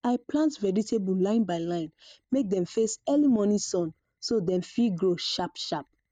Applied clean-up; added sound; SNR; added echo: neural mask model DeepFilterNet 3.